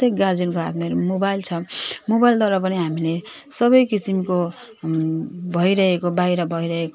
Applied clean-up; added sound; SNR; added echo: none; none; none; none.